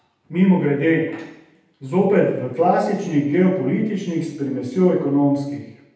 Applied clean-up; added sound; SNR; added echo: none; none; none; reverberation time 0.8 s.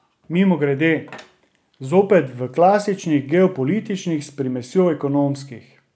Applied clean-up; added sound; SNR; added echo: none; none; none; none.